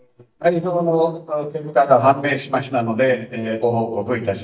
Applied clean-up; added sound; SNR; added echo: neural mask model DeepFilterNet 3.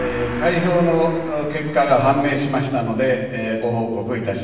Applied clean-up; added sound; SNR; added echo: none; Gong; 14 dB; reverberation time 1.1 s.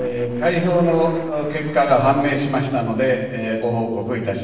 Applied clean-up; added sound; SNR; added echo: neural separator model SepFormer DNS4.